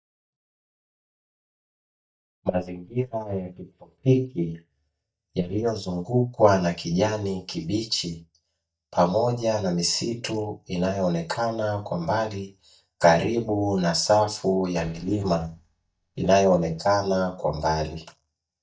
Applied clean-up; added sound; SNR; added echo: neural mask model DeepFilterNet 3.